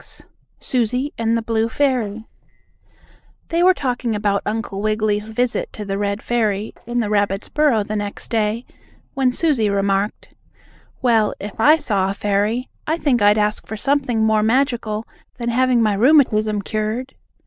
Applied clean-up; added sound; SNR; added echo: neural separator model SepFormer DNS4.